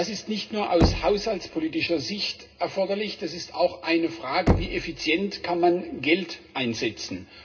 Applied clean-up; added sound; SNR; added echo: none; Knock; 5 dB; reverberation time 0.2 s.